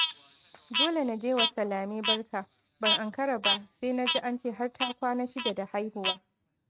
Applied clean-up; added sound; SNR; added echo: neural mask model RNNoise.